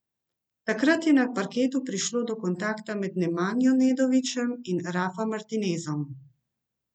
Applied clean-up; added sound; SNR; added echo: none; none; none; none.